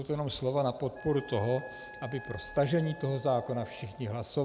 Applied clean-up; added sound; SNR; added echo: none; Wind instrument, woodwind instrument; 18 dB; none.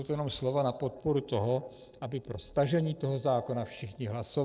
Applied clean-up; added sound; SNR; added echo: neural separator model SepFormer DNS4.